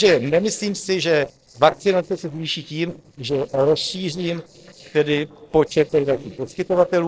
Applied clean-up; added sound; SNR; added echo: neural separator model SepFormer DNS4.